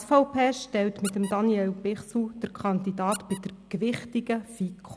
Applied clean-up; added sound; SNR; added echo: none; Squeak; 18 dB; none.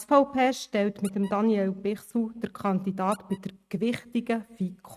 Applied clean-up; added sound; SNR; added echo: neural mask model RNNoise.